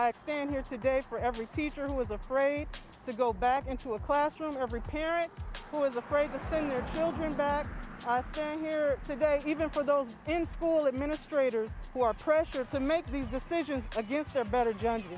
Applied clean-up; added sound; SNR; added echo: none; none; none; none.